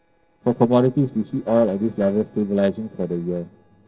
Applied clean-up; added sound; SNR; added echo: neural separator model SepFormer DNS4.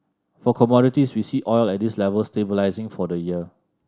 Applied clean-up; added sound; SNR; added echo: none; none; none; none.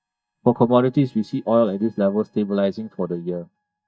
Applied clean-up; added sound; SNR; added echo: neural mask model DeepFilterNet 3.